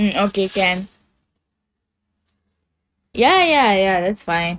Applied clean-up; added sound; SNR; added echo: neural mask model RNNoise.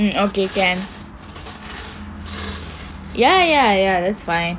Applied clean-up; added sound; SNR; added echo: none; Glass; 19 dB; none.